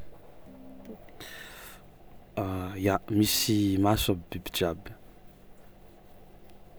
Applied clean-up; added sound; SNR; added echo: none; Piano; 19 dB; none.